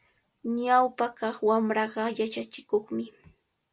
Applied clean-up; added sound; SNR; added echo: none; none; none; none.